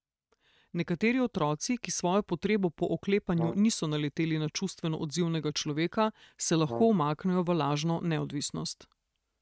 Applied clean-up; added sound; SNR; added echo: neural mask model RNNoise.